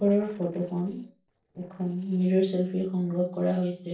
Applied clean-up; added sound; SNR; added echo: neural separator model SepFormer DNS4.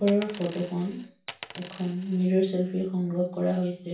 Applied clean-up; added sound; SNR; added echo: none; Coin (dropping); 17 dB; reverberation time 0.4 s.